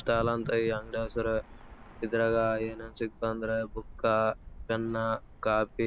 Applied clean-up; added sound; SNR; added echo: none; Bird; 16 dB; none.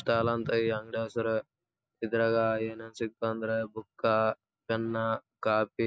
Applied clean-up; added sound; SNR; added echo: none; none; none; none.